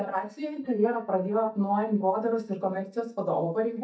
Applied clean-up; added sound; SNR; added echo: neural mask model DeepFilterNet 3.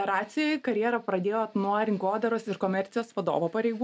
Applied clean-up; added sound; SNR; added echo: none; none; none; none.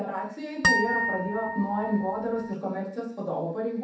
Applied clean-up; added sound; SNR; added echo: none; Harp; -1 dB; reverberation time 0.7 s.